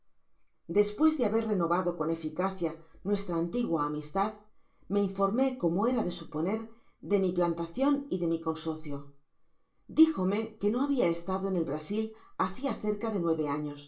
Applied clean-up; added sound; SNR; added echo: none; none; none; reverberation time 0.3 s.